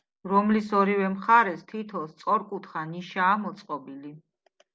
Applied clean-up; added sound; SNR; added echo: none; none; none; none.